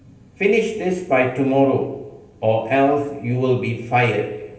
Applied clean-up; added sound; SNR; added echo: none; none; none; reverberation time 0.9 s.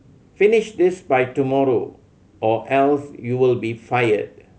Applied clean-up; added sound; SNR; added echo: none; none; none; none.